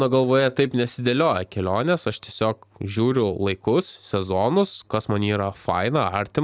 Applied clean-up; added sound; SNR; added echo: none; none; none; none.